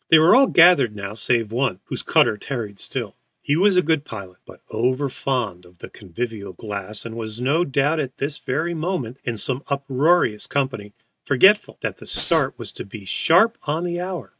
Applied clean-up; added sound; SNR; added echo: neural mask model RNNoise.